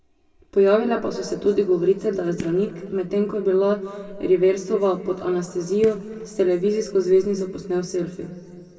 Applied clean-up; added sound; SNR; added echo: none; Fireworks; 19 dB; reverberation time 2.4 s.